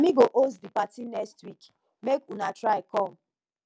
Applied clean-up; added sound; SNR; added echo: none; none; none; none.